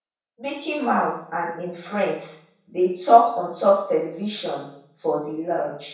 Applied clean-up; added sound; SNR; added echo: none; none; none; reverberation time 0.6 s.